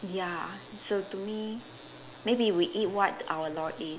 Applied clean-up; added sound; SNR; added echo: none; none; none; none.